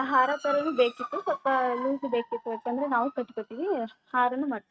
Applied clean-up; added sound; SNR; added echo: neural mask model RNNoise.